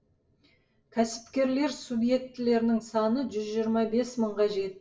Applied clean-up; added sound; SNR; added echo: none; none; none; reverberation time 0.1 s.